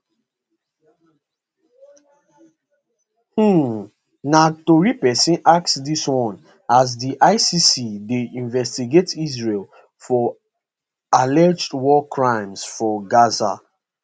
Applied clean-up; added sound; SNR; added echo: none; none; none; none.